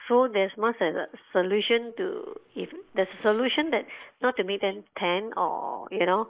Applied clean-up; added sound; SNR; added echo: neural mask model Resemble Enhance denoiser.